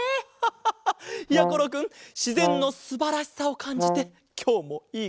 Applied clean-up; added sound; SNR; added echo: none; Brass instrument; 1 dB; none.